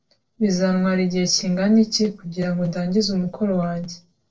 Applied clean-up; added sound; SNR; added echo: neural separator model SepFormer DNS4.